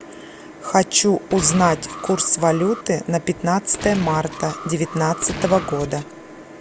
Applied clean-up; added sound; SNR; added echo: none; Gunshot, gunfire + Alarm; 12 dB; none.